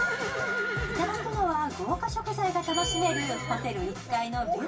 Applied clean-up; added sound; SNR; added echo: none; Livestock, farm animals, working animals; 10 dB; reverberation time 0.2 s.